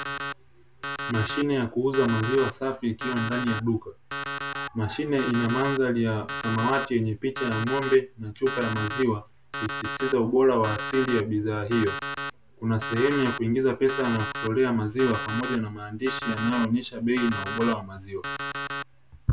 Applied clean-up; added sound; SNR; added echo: none; Alarm; 8 dB; none.